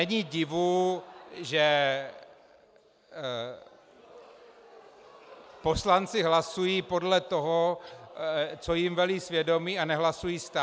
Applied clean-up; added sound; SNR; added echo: none; none; none; none.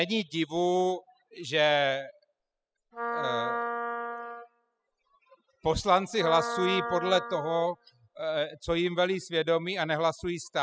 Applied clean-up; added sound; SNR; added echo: classical method spectral subtraction.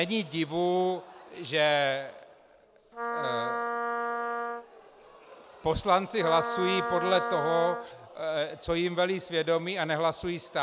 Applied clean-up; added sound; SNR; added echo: none; Wind instrument, woodwind instrument; 4 dB; none.